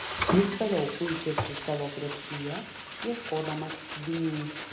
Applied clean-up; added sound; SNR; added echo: none; Frying (food); 3 dB; reverberation time 0.9 s.